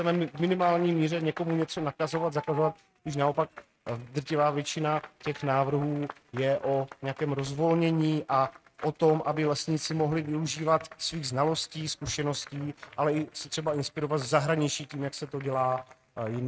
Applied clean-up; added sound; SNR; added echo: neural mask model RNNoise.